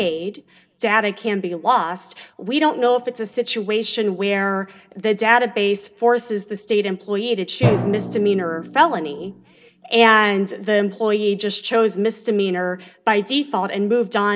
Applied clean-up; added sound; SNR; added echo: none; Drum; 13 dB; reverberation time 0.3 s.